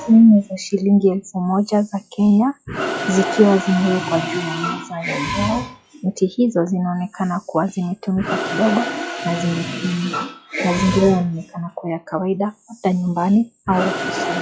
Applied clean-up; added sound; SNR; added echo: classical method log-MMSE.